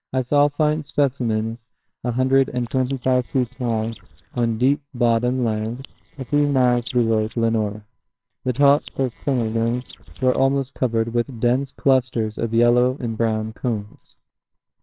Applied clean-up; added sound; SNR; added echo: neural separator model SepFormer WHAMR!.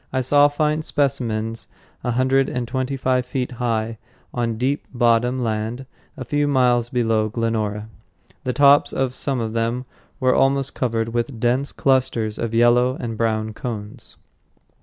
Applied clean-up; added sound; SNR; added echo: none; none; none; none.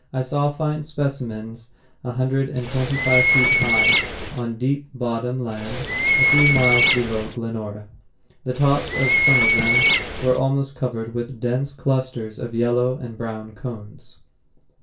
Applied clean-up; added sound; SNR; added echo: none; Bird; -4 dB; reverberation time 0.2 s.